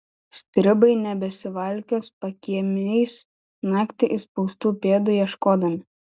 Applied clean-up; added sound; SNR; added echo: none; none; none; none.